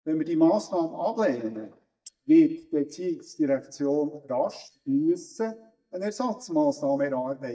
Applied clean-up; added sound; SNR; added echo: neural mask model DeepFilterNet 3.